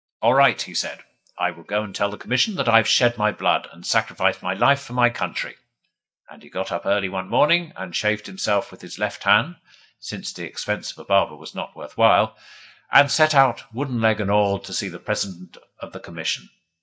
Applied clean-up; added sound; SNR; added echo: neural mask model DeepFilterNet 3.